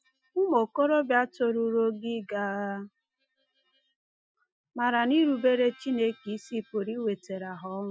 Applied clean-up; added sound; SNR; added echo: classical method Wiener filter.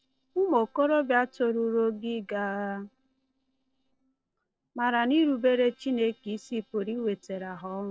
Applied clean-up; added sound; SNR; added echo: neural separator model SepFormer DNS4.